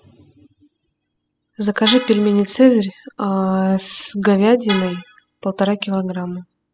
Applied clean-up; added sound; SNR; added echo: classical method spectral subtraction.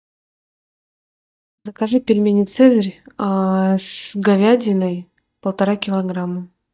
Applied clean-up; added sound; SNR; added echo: neural mask model DeepFilterNet 3.